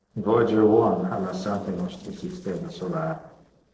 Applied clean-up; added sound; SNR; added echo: neural separator model SepFormer DNS4.